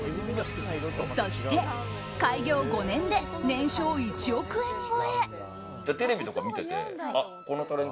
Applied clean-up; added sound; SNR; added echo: none; Wind instrument, woodwind instrument; 19 dB; none.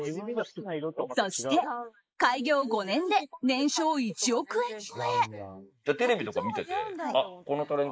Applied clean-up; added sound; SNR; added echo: neural mask model Resemble Enhance denoiser.